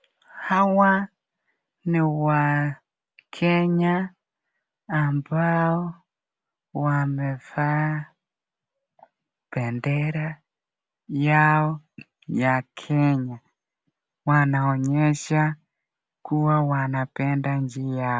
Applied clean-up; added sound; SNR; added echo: none; none; none; none.